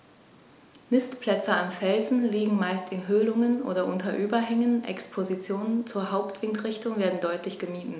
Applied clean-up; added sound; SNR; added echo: none; none; none; none.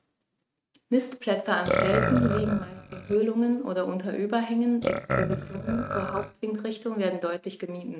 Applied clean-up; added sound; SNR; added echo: neural mask model RNNoise.